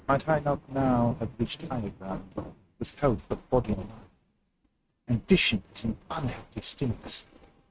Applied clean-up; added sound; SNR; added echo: neural mask model RNNoise.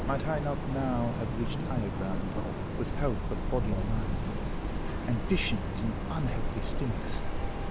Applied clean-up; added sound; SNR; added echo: none; Train; -3 dB; none.